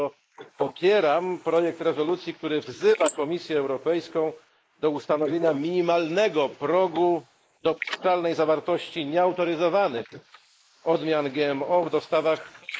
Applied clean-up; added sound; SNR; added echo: neural mask model Resemble Enhance denoiser.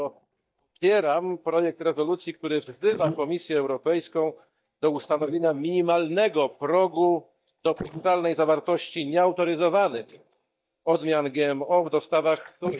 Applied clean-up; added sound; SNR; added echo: neural mask model DeepFilterNet 3.